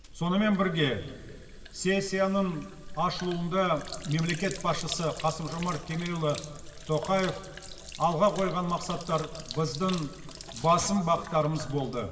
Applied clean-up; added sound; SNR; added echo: none; Sink (filling or washing); 13 dB; reverberation time 2.0 s.